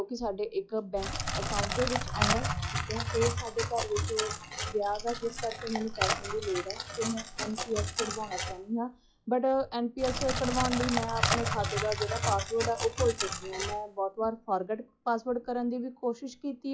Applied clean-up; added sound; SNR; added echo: classical method log-MMSE.